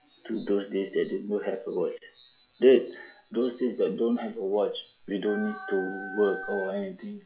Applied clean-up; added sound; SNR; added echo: classical method log-MMSE.